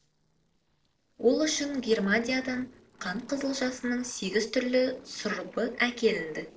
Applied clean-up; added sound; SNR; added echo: neural separator model SepFormer DNS4.